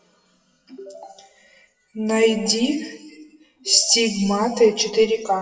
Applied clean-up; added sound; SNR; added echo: classical method WPE with log-MMSE.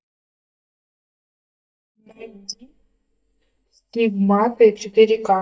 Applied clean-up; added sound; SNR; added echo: neural mask model DeepFilterNet 3.